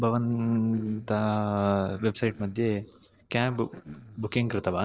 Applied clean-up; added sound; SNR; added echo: neural separator model SepFormer DNS4.